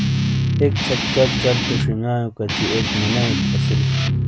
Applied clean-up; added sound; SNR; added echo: none; Guitar; -3 dB; none.